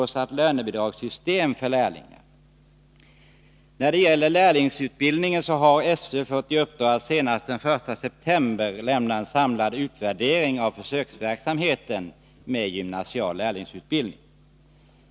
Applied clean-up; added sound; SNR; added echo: none; none; none; none.